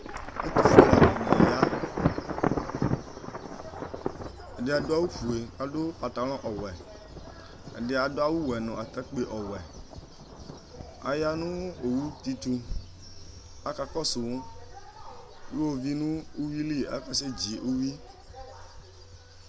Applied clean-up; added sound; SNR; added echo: none; Thunder / Traffic noise, roadway noise / Rain / Insect; -3 dB; none.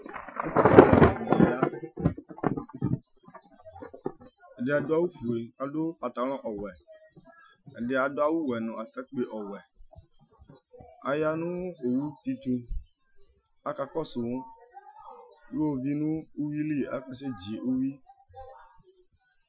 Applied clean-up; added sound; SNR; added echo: classical method Wiener filter.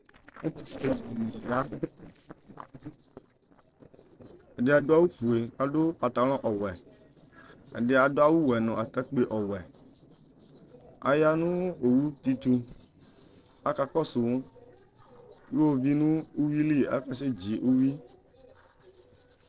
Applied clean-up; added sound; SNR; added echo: neural separator model SepFormer DNS4.